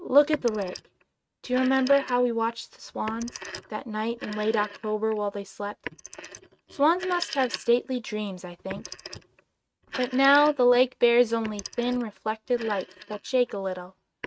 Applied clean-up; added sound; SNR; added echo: neural mask model RNNoise.